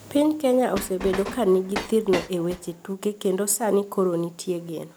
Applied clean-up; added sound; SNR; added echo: none; Train; 10 dB; none.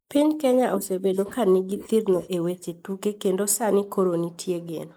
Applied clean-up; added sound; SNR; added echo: neural mask model Resemble Enhance denoiser.